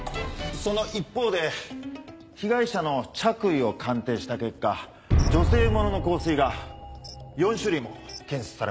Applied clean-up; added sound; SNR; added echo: none; none; none; none.